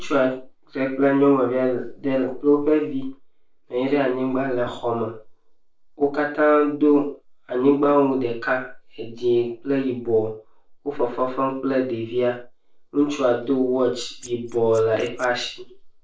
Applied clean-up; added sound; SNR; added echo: neural separator model SepFormer DNS4.